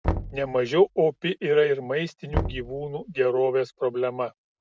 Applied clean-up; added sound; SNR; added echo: none; Knock; 9 dB; none.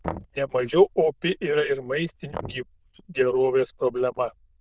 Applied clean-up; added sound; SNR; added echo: neural diffusion model UNIVERSE++.